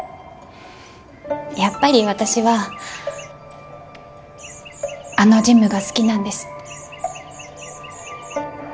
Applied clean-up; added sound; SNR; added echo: none; Chirp, tweet; 19 dB; none.